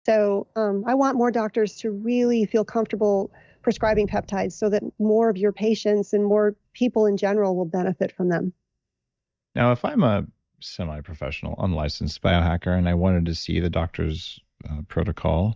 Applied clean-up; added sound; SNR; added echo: neural mask model DeepFilterNet 3.